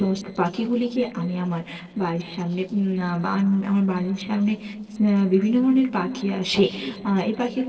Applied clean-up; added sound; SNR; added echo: neural separator model SepFormer DNS4.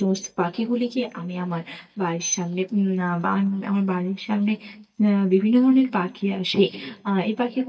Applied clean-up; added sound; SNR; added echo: neural mask model DeepFilterNet 3.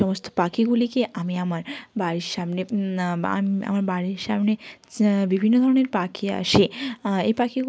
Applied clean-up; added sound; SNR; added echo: none; none; none; none.